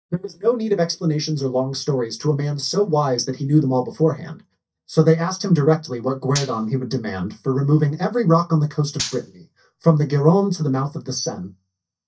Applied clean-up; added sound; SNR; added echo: neural mask model DeepFilterNet 3.